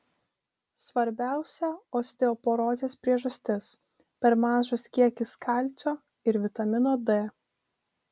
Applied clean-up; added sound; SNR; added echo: none; none; none; none.